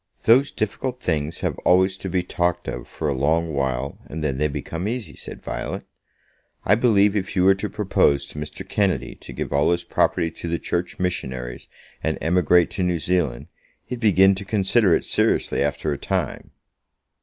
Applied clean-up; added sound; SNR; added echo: none; none; none; none.